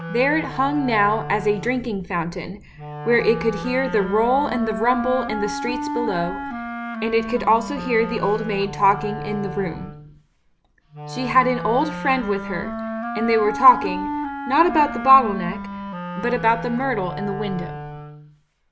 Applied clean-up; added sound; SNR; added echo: none; Wind instrument, woodwind instrument; 8 dB; none.